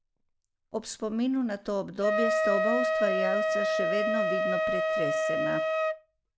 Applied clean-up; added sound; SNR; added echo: none; Wind instrument, woodwind instrument; -4 dB; none.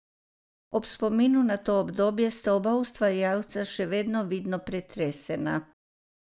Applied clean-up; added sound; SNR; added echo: none; none; none; none.